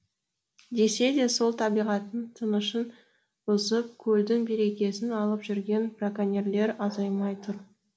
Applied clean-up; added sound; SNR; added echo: none; none; none; none.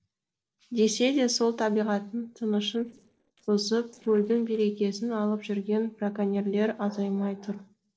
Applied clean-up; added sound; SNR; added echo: neural separator model SepFormer DNS4.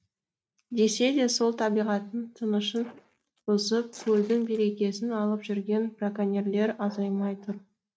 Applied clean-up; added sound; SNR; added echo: neural mask model RNNoise.